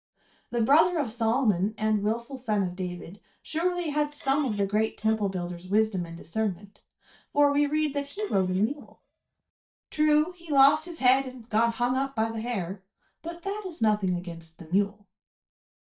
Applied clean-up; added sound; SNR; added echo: neural mask model DeepFilterNet 3.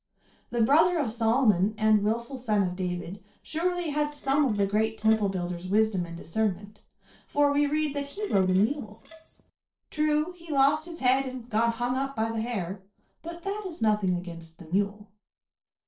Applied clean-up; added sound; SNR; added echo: neural separator model SepFormer DNS4.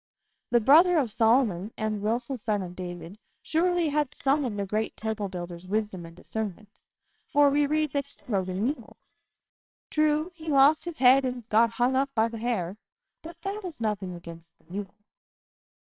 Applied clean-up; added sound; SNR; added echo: neural separator model SepFormer WHAMR!.